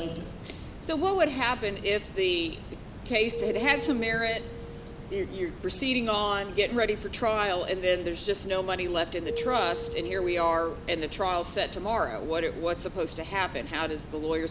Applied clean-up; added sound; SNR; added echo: none; Keyboard (musical); 14 dB; none.